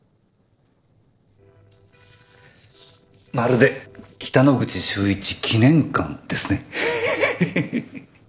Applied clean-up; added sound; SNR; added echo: neural separator model SepFormer DNS4.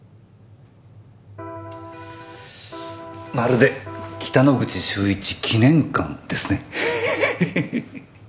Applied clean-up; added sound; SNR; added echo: none; Electric guitar; 15 dB; none.